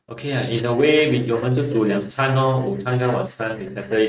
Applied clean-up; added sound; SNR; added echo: neural mask model RNNoise.